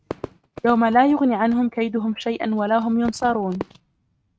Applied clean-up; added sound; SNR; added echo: neural mask model RNNoise.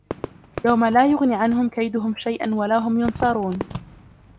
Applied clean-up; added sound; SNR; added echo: none; Fireworks; 15 dB; none.